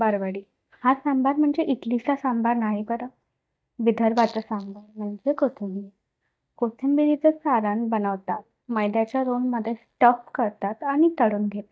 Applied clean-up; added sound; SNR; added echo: neural mask model DeepFilterNet 3.